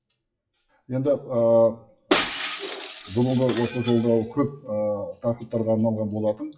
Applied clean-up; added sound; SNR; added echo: classical method WPE with log-MMSE.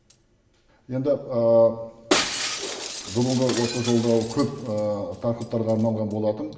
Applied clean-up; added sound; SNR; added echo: none; Shatter; 8 dB; reverberation time 2.4 s.